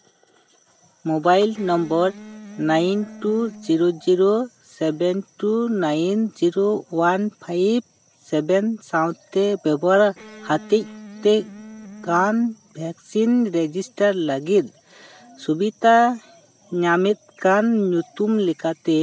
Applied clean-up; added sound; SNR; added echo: none; Electric guitar; 19 dB; none.